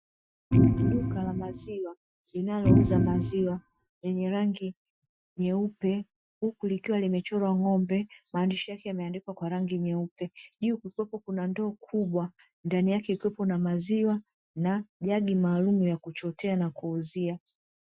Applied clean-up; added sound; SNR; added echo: classical method Wiener filter.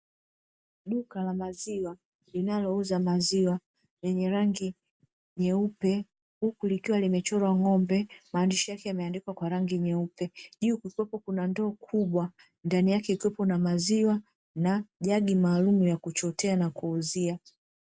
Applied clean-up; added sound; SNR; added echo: none; none; none; none.